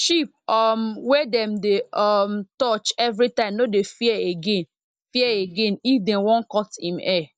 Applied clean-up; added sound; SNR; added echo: neural mask model DeepFilterNet 3.